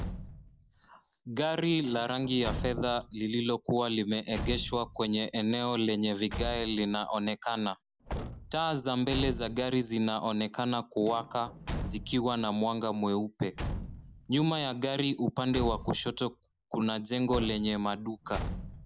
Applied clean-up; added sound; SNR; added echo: none; Slam / Truck / Car; 11 dB; none.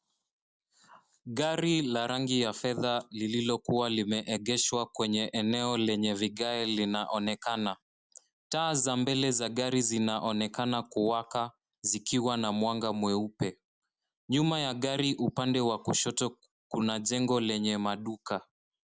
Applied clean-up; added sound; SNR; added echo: none; none; none; none.